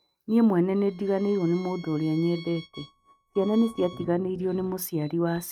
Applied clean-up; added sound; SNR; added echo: neural mask model RNNoise.